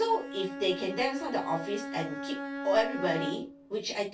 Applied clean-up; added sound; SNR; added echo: none; Bowed string instrument; 7 dB; reverberation time 0.1 s.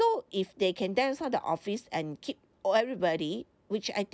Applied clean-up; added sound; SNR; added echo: none; none; none; none.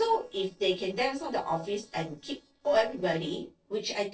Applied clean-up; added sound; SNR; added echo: neural separator model SepFormer DNS4.